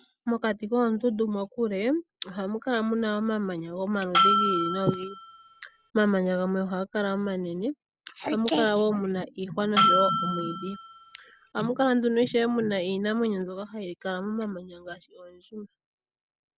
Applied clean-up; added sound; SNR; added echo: none; Bell; -1 dB; none.